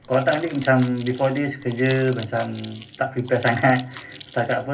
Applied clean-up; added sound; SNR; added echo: none; Crumpling, crinkling; 14 dB; reverberation time 0.3 s.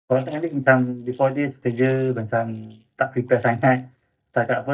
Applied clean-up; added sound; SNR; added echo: neural mask model DeepFilterNet 3.